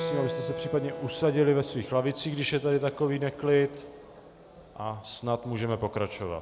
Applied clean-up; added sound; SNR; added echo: none; Keyboard (musical); 11 dB; none.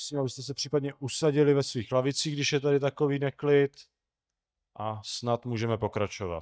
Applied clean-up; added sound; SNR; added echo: neural mask model DeepFilterNet 3.